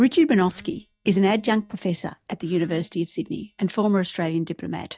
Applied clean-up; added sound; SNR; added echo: neural mask model DeepFilterNet 3.